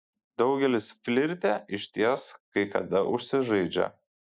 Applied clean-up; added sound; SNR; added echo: neural mask model DeepFilterNet 3.